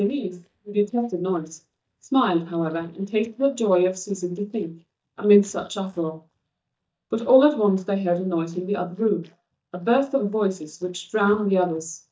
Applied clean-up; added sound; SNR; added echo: neural mask model DeepFilterNet 3.